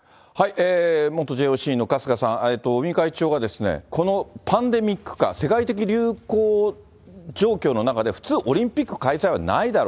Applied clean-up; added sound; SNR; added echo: none; none; none; none.